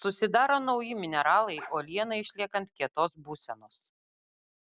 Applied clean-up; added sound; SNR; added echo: none; Bark; 19 dB; none.